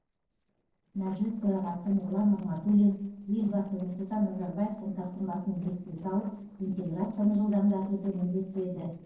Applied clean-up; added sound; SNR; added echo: neural separator model SepFormer DNS4.